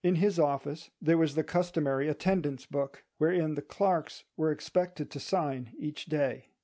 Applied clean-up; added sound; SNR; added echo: none; none; none; none.